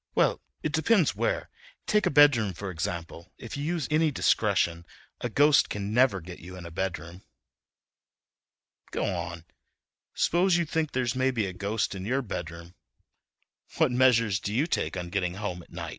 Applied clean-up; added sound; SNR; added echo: none; none; none; none.